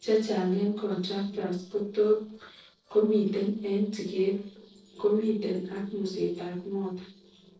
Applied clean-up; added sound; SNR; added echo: neural separator model SepFormer DNS4.